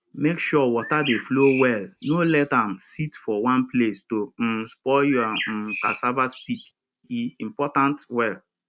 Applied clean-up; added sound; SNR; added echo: none; Bird; 9 dB; none.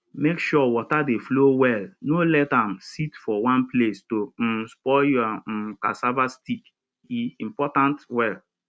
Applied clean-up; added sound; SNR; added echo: none; none; none; none.